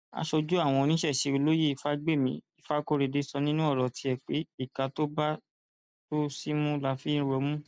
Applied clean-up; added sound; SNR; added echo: none; none; none; none.